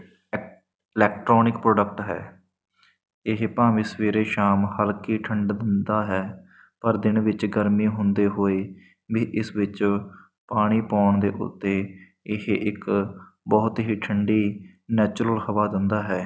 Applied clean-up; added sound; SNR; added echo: none; none; none; none.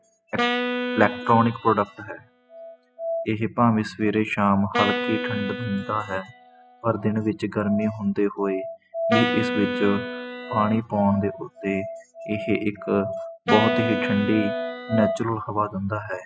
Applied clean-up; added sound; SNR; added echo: classical method spectral subtraction.